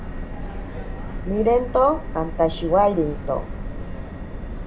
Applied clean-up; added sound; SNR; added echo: none; Subway, metro, underground; 6 dB; reverberation time 0.4 s.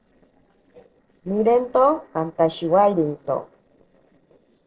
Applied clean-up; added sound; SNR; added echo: neural separator model SepFormer DNS4.